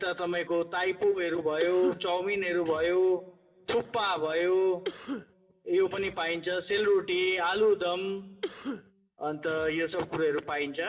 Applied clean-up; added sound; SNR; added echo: none; Cough; 13 dB; reverberation time 1.2 s.